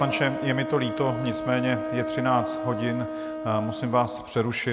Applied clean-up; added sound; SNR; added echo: none; Wind instrument, woodwind instrument; 6 dB; none.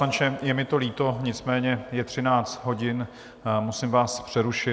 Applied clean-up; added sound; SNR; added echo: none; none; none; none.